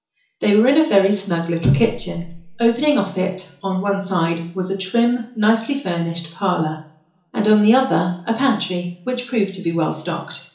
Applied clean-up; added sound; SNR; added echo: none; none; none; reverberation time 0.7 s.